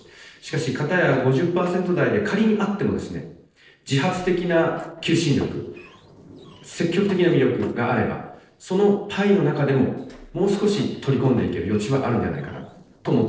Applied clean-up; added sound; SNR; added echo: neural separator model SepFormer DNS4.